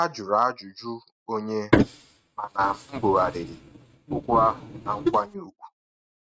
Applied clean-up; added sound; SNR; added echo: neural mask model RNNoise.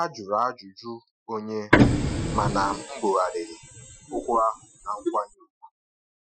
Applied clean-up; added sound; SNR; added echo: classical method Wiener filter.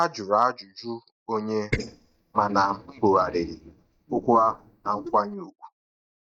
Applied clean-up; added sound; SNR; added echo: neural mask model DeepFilterNet 3.